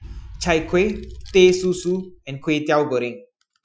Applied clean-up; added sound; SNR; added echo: classical method Wiener filter.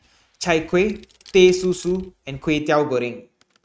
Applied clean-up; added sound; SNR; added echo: neural mask model RNNoise.